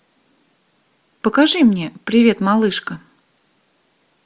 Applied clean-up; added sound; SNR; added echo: none; none; none; none.